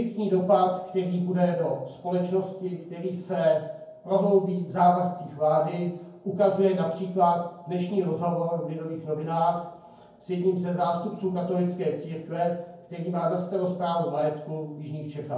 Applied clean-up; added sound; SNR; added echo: none; none; none; reverberation time 0.9 s.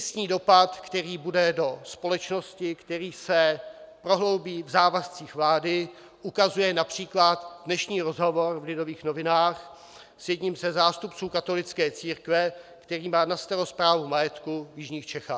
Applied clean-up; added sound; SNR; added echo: none; none; none; none.